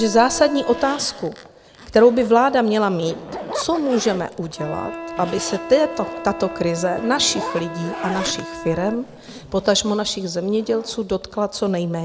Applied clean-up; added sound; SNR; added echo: none; Zipper (clothing) + Wind instrument, woodwind instrument; 12 dB; none.